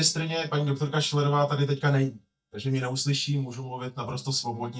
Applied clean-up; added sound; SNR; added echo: neural mask model DeepFilterNet 3.